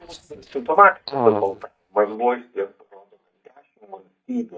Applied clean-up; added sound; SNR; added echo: neural mask model DeepFilterNet 3.